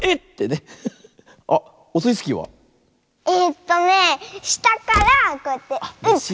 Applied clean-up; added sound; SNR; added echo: none; Slam; 17 dB; none.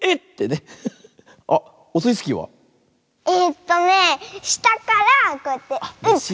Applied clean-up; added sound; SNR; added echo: none; none; none; none.